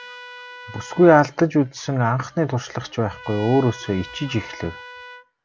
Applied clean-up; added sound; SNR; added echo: none; Trumpet; 19 dB; none.